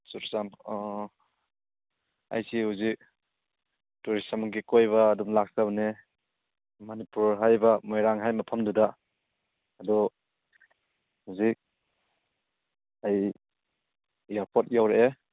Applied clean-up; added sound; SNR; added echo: none; none; none; none.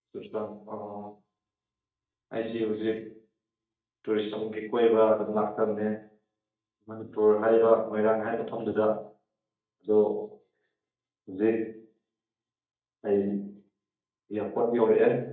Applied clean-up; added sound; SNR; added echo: neural mask model DeepFilterNet 3.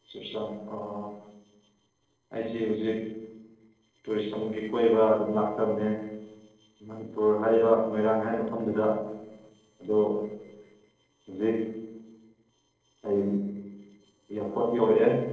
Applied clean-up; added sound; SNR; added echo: neural separator model SepFormer DNS4.